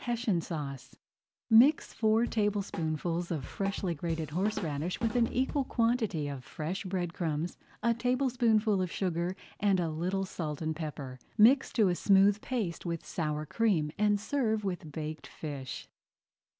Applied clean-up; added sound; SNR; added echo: none; Drum / Drum kit; 12 dB; none.